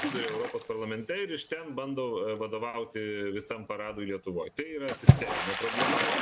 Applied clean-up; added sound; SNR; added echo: none; Water / Splash, splatter; -3 dB; none.